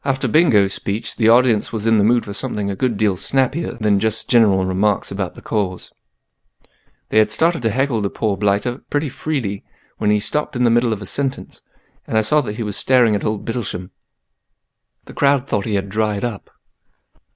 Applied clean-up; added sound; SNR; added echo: none; none; none; none.